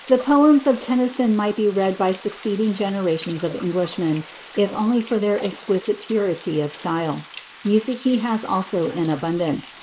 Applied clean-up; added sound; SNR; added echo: neural mask model Resemble Enhance denoiser.